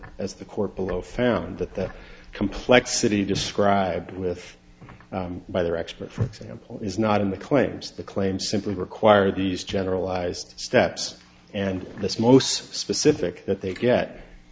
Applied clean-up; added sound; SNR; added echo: none; none; none; none.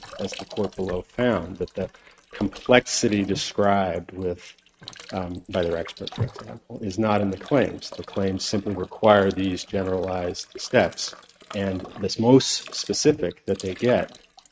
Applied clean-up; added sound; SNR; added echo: neural mask model RNNoise.